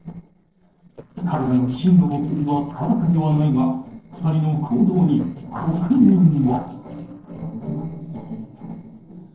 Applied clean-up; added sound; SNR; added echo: neural separator model SepFormer DNS4.